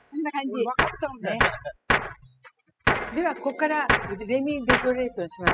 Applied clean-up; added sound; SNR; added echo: classical method spectral subtraction.